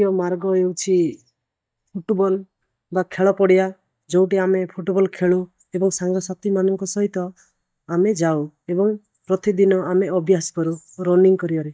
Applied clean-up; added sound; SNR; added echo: neural mask model DeepFilterNet 3.